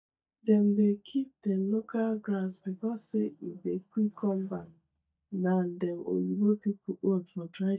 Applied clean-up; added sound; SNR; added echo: neural mask model DeepFilterNet 3.